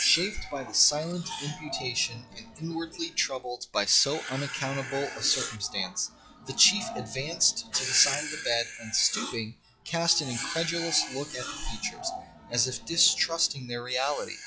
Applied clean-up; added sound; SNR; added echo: classical method log-MMSE.